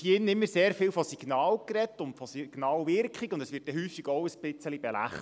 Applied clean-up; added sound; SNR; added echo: none; none; none; none.